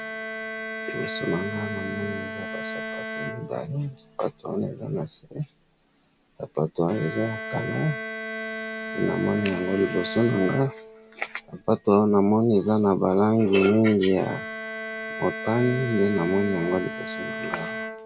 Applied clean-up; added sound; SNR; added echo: none; Bowed string instrument; 10 dB; none.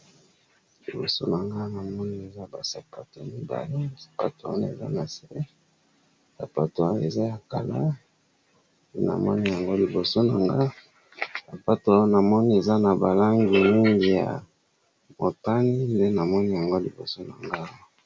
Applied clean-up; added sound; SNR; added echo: none; none; none; none.